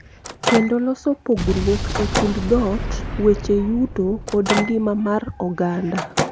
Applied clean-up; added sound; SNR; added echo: none; Microwave oven + Explosion; 5 dB; none.